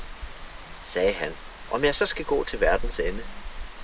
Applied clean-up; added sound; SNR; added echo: none; Rain; 5 dB; none.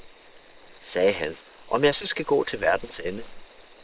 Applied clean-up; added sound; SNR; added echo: neural separator model SepFormer WHAM!.